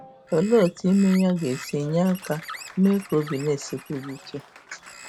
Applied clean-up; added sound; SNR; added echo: none; Bird + Applause; 18 dB; none.